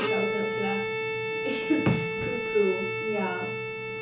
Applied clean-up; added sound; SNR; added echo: none; Bowed string instrument; 0 dB; reverberation time 0.8 s.